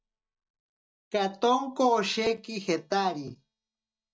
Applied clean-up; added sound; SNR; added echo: neural mask model DeepFilterNet 3.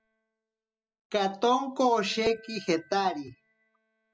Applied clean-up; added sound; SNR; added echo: classical method spectral subtraction.